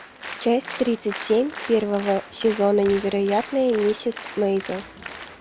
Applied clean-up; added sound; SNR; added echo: none; Applause; 14 dB; none.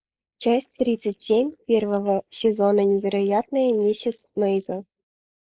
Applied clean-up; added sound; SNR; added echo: neural mask model Resemble Enhance denoiser.